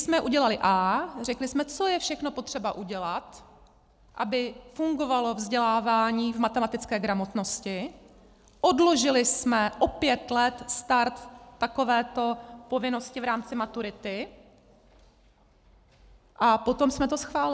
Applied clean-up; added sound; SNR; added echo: none; none; none; none.